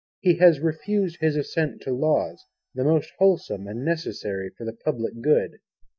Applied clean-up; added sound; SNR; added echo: neural mask model DeepFilterNet 3.